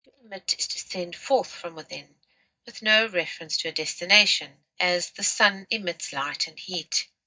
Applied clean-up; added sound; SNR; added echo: neural mask model DeepFilterNet 3.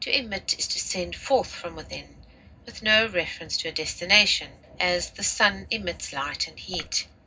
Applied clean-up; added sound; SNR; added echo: none; Drip / Water; 14 dB; reverberation time 0.4 s.